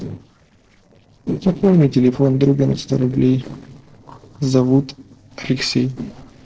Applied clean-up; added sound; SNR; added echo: neural separator model SepFormer DNS4.